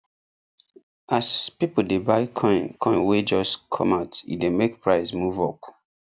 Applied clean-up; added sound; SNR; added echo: none; none; none; none.